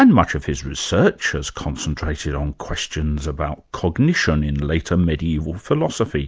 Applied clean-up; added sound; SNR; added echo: none; none; none; none.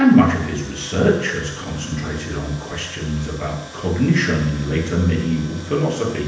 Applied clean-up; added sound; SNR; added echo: none; Tools; 19 dB; reverberation time 0.9 s.